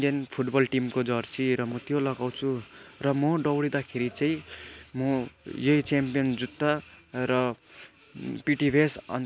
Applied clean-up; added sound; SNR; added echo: none; none; none; none.